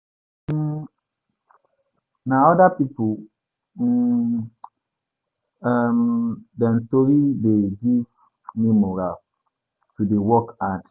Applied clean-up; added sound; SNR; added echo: none; none; none; none.